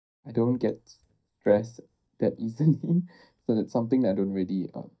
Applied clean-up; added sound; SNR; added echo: neural mask model DeepFilterNet 3.